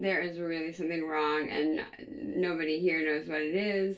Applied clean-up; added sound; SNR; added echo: none; none; none; reverberation time 0.2 s.